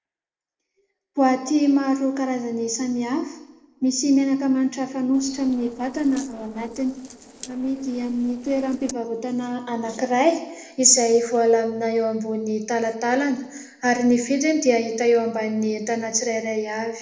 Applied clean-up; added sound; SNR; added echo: neural separator model SepFormer DNS4.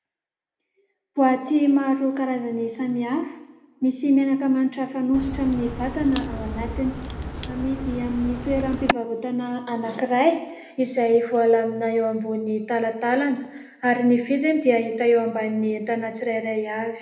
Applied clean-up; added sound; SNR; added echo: none; Crack; 7 dB; reverberation time 0.8 s.